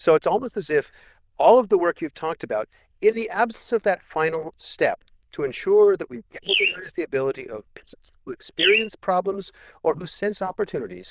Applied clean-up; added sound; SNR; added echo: neural diffusion model UNIVERSE++.